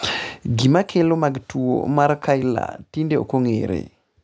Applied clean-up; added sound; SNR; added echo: none; none; none; none.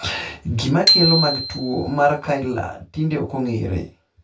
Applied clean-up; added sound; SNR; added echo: none; Bicycle bell; 2 dB; reverberation time 0.2 s.